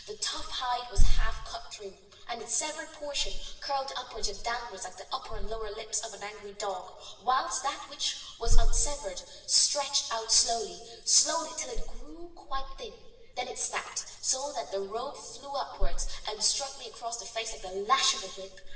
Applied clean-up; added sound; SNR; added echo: none; none; none; reverberation time 1.1 s.